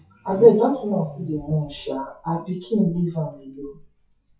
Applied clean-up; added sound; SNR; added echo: classical method WPE with log-MMSE.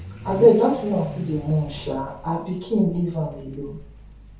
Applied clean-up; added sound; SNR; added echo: none; Accelerating, revving, vroom / Vehicle; 15 dB; reverberation time 0.6 s.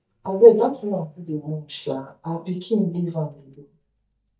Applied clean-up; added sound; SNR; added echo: neural mask model DeepFilterNet 3.